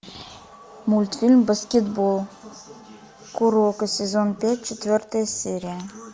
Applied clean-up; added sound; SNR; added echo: none; none; none; none.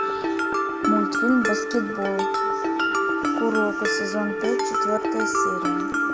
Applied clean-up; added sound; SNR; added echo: none; Mallet percussion; -4 dB; none.